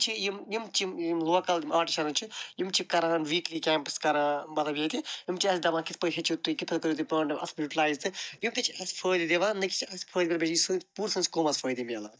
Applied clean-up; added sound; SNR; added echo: neural mask model DeepFilterNet 3.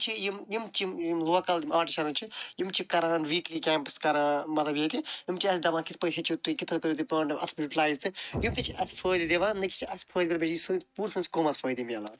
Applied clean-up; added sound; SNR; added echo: neural mask model RNNoise.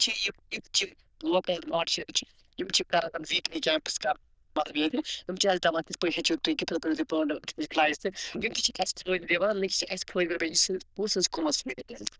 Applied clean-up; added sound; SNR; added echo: neural diffusion model UNIVERSE++.